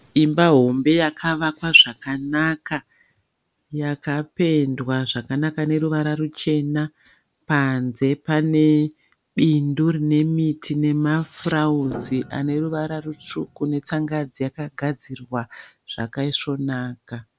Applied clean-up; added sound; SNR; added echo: none; Piano; 18 dB; none.